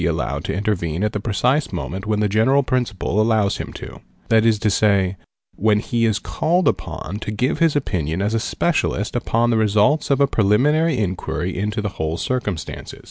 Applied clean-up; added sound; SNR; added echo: none; none; none; none.